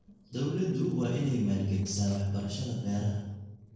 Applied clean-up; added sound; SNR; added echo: neural separator model SepFormer DNS4.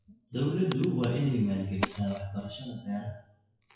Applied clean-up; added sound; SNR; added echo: classical method WPE with log-MMSE.